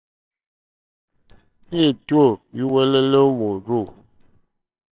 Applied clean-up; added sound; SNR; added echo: neural separator model SepFormer WHAMR!.